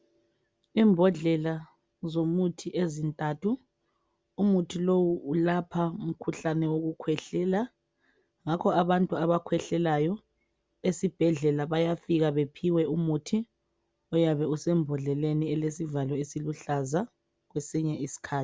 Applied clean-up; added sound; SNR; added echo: none; none; none; none.